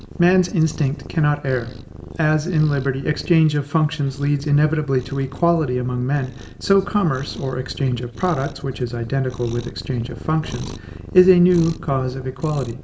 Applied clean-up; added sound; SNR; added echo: none; Cat; 15 dB; reverberation time 0.8 s.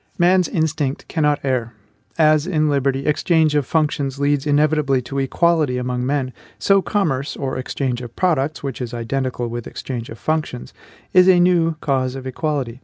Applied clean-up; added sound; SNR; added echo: none; none; none; none.